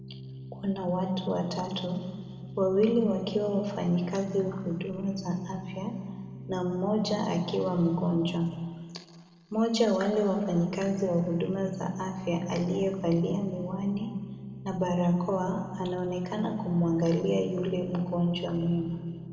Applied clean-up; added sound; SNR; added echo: none; Organ; 15 dB; reverberation time 1.9 s.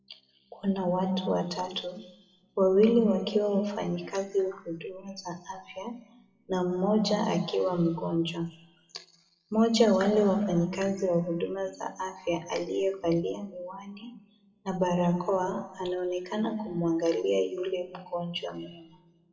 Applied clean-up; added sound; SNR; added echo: classical method WPE with log-MMSE.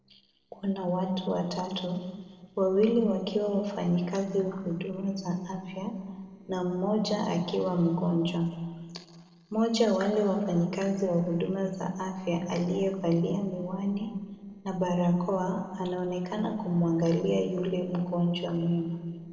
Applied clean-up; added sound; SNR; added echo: neural separator model SepFormer DNS4.